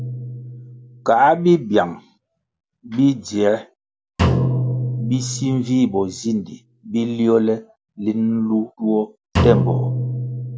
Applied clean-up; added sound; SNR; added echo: none; Drum; 5 dB; none.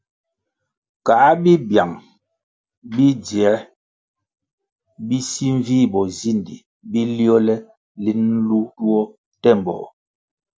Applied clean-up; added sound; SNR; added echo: none; none; none; none.